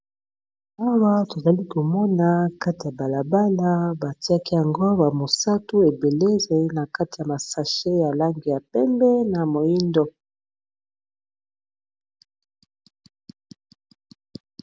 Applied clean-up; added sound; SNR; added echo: none; none; none; none.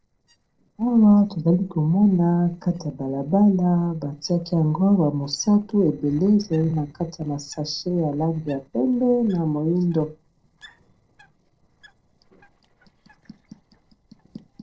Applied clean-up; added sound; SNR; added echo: neural separator model SepFormer DNS4.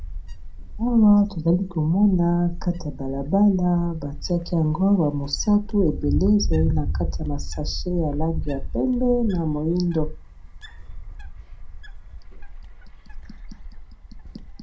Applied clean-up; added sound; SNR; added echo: none; Wind; 5 dB; reverberation time 0.2 s.